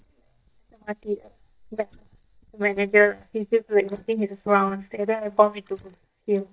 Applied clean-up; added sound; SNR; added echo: neural mask model DeepFilterNet 3.